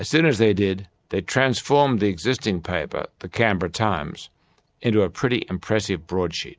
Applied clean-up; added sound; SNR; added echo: none; none; none; none.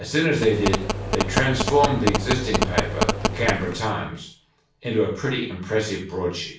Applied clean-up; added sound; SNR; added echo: none; Telephone; 0 dB; reverberation time 0.3 s.